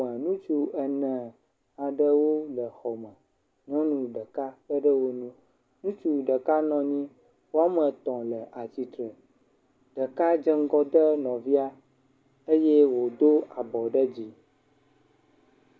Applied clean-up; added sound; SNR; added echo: none; none; none; none.